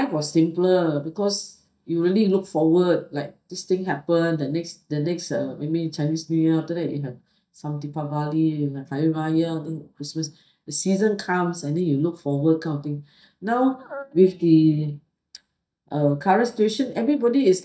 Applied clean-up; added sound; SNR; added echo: neural mask model DeepFilterNet 3.